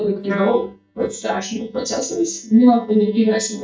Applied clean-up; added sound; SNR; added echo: neural mask model DeepFilterNet 3.